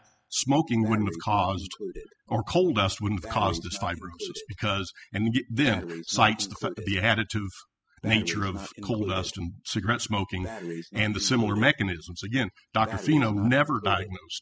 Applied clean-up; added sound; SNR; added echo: classical method spectral subtraction.